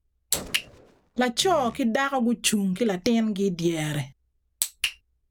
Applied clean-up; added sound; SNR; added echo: none; Gunshot, gunfire + Fart; 18 dB; none.